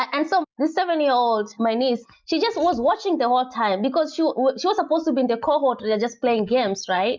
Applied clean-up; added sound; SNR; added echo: none; none; none; none.